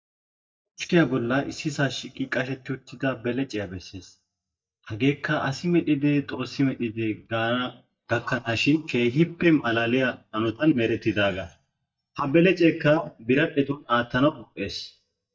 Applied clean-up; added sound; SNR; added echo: neural mask model DeepFilterNet 3.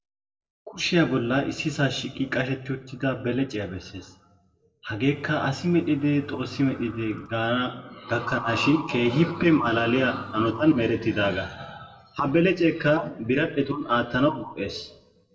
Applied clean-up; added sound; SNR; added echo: neural separator model SepFormer DNS4.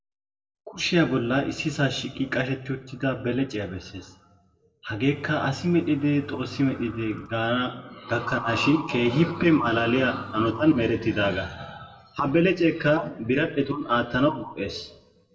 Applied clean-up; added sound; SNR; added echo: none; Engine; 19 dB; reverberation time 0.5 s.